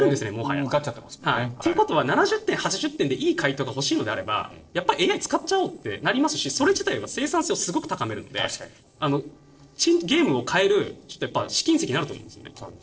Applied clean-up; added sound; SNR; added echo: neural separator model SepFormer DNS4.